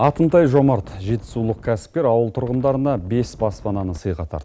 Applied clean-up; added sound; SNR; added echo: none; Wind; 19 dB; none.